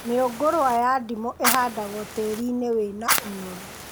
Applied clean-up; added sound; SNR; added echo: none; Fire; 5 dB; none.